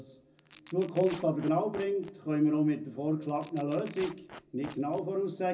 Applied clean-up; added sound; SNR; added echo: none; Tearing; 19 dB; reverberation time 0.4 s.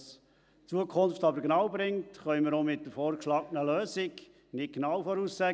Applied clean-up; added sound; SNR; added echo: none; none; none; none.